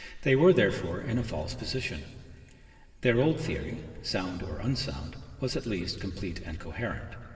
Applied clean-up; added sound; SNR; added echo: none; none; none; reverberation time 2.5 s.